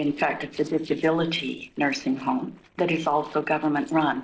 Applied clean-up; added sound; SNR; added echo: neural separator model SepFormer DNS4.